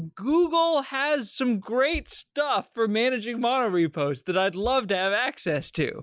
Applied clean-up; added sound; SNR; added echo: none; none; none; none.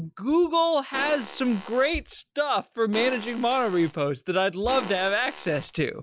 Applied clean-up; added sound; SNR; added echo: none; Fart; 14 dB; none.